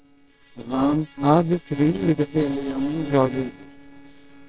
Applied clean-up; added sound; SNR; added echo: neural separator model SepFormer WHAMR!.